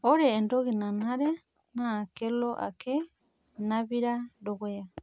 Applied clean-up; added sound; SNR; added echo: none; none; none; none.